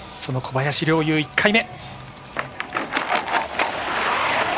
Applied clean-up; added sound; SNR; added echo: none; Bird / Fowl; 6 dB; none.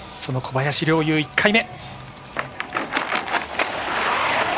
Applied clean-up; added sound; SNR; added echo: none; none; none; none.